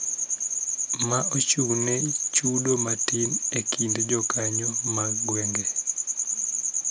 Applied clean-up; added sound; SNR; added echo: none; none; none; none.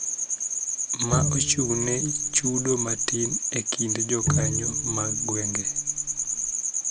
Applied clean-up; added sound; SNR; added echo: none; Bowed string instrument; 7 dB; none.